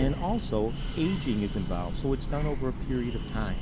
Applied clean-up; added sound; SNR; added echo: none; Breathing; 1 dB; none.